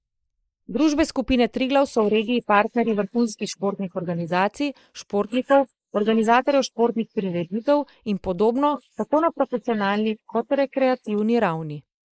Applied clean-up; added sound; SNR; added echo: neural mask model Resemble Enhance denoiser.